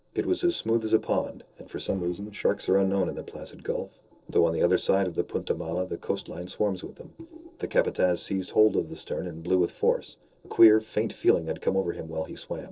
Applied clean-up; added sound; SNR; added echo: neural separator model SepFormer DNS4.